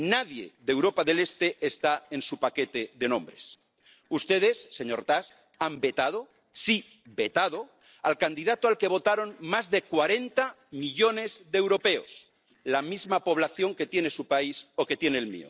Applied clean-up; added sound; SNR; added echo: neural separator model SepFormer DNS4.